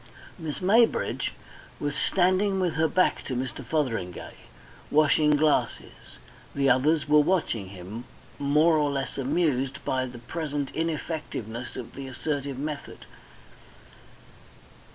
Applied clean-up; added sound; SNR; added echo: none; none; none; none.